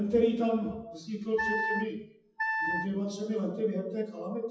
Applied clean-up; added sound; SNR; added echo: classical method WPE with log-MMSE.